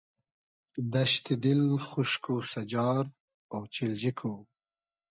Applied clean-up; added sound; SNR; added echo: neural mask model DeepFilterNet 3.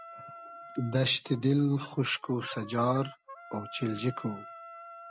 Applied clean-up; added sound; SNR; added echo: none; Wind instrument, woodwind instrument; 16 dB; none.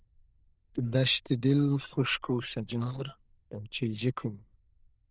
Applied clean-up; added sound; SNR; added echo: neural diffusion model UNIVERSE++.